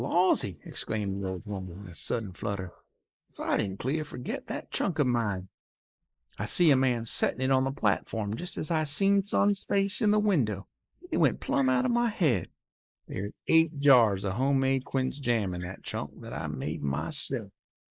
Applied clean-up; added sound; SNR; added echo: neural mask model Resemble Enhance denoiser.